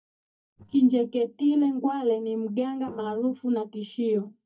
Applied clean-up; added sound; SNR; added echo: neural mask model DeepFilterNet 3.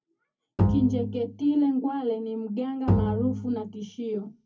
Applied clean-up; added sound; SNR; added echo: none; Bowed string instrument; 0 dB; reverberation time 0.3 s.